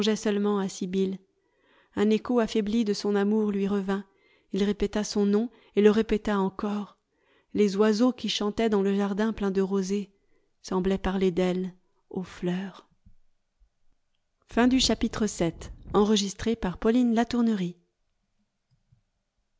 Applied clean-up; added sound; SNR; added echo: none; Wind; 15 dB; none.